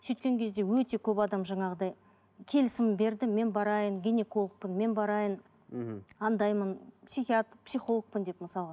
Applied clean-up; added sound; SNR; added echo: none; none; none; none.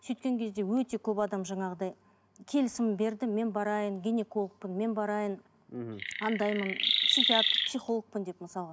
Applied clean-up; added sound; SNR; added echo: none; Chirp, tweet; -3 dB; none.